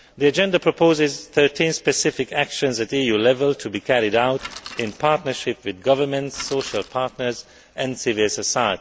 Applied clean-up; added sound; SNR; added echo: none; Bicycle; 19 dB; none.